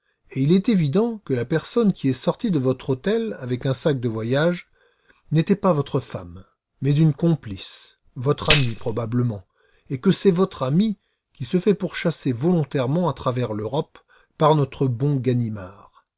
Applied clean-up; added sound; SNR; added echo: none; Tambourine; 2 dB; none.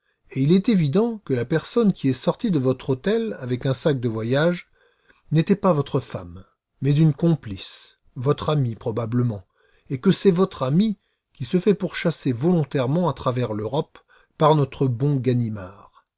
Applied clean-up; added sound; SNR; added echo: none; none; none; none.